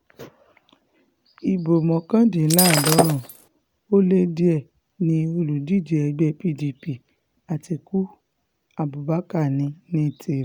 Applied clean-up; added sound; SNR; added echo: none; Shatter; -1 dB; none.